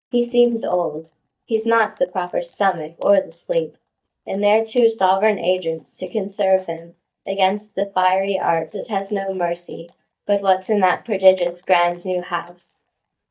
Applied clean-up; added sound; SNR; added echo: neural mask model DeepFilterNet 3.